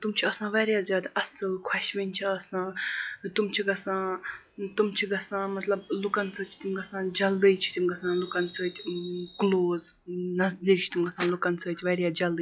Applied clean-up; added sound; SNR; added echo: classical method log-MMSE.